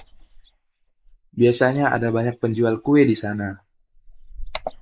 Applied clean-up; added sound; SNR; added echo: neural mask model Resemble Enhance denoiser.